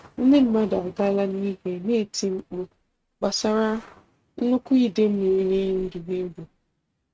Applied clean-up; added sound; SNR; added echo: neural mask model RNNoise.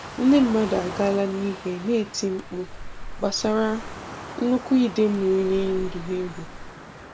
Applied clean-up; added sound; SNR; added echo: none; Splash, splatter + Waves, surf; 12 dB; none.